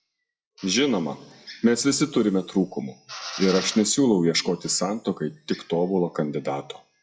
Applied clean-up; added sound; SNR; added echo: classical method WPE with log-MMSE.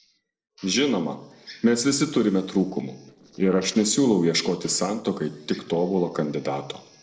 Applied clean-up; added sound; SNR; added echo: neural separator model SepFormer DNS4.